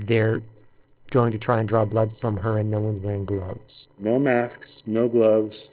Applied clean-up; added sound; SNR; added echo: neural separator model SepFormer DNS4.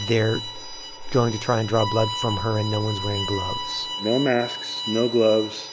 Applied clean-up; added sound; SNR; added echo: none; Bowed string instrument; 8 dB; none.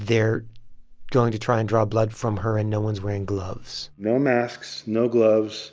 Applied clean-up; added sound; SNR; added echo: none; none; none; none.